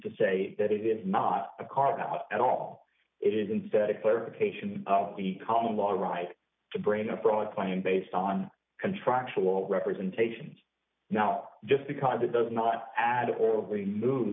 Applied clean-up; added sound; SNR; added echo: none; none; none; none.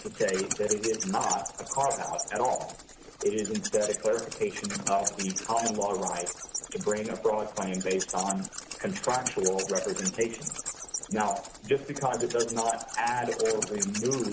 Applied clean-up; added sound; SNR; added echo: none; Wild animals; 6 dB; none.